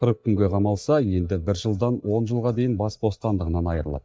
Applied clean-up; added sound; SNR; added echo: neural mask model DeepFilterNet 3.